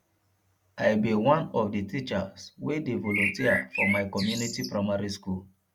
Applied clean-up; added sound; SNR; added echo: none; Bird; 2 dB; none.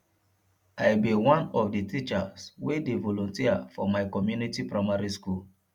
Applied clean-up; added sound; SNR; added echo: none; none; none; none.